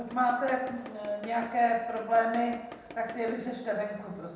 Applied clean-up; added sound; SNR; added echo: none; Tools; 18 dB; reverberation time 0.8 s.